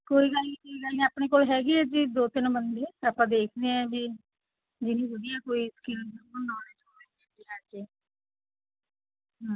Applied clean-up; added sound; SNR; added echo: none; none; none; none.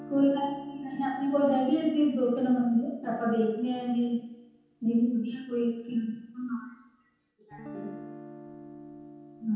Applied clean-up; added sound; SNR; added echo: none; Guitar; 19 dB; reverberation time 0.9 s.